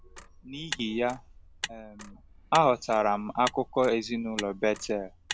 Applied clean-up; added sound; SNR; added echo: none; Motor vehicle (road); 13 dB; none.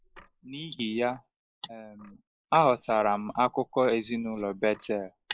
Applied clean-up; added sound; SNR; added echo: neural mask model Resemble Enhance denoiser.